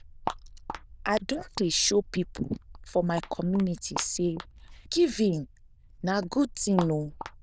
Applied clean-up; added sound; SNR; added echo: neural diffusion model UNIVERSE++.